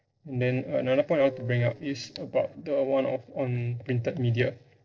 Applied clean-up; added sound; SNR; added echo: neural separator model SepFormer DNS4.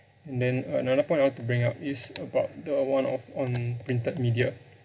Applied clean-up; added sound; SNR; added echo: none; none; none; none.